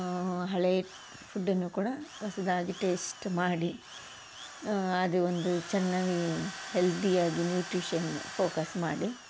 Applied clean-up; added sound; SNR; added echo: none; Drill; 14 dB; none.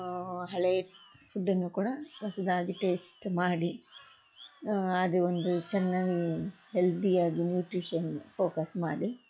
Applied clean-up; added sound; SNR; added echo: classical method log-MMSE.